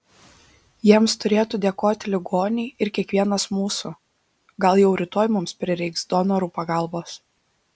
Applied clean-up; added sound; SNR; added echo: none; none; none; none.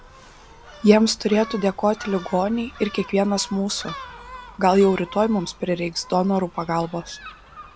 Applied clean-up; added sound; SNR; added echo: none; Gull, seagull; 18 dB; none.